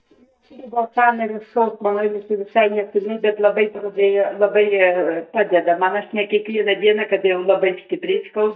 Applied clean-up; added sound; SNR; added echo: neural mask model DeepFilterNet 3.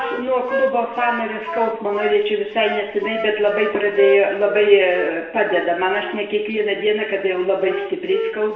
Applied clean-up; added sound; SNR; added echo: none; Wind instrument, woodwind instrument; 10 dB; reverberation time 0.9 s.